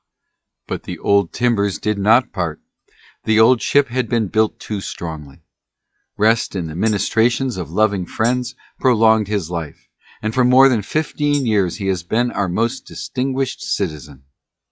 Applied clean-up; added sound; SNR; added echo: classical method log-MMSE.